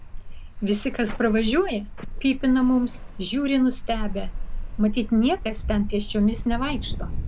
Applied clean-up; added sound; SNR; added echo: none; Ocean; 6 dB; none.